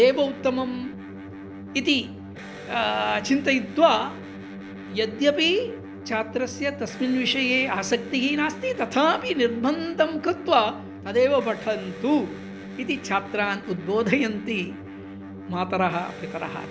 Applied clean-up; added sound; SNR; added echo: none; Electric guitar; 13 dB; none.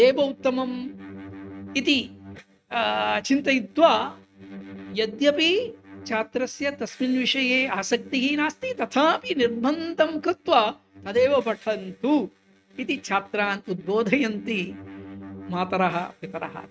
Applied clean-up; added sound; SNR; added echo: neural mask model RNNoise.